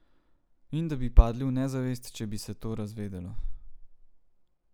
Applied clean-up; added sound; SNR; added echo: none; none; none; none.